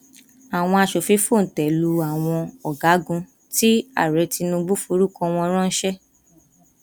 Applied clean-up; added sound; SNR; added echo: none; none; none; none.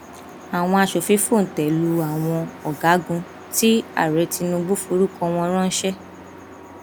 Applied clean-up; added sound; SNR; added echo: none; Truck; 17 dB; none.